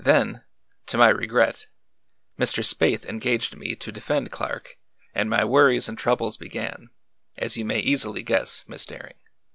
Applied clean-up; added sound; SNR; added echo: none; none; none; none.